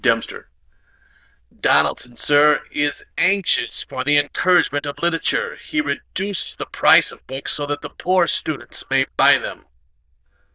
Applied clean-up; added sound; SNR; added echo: neural diffusion model UNIVERSE++.